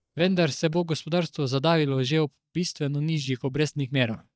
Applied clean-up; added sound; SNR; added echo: neural mask model DeepFilterNet 3.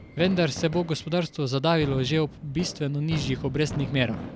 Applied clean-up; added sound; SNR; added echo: none; Fireworks; 11 dB; none.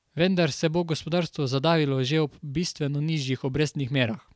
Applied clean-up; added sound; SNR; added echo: none; none; none; none.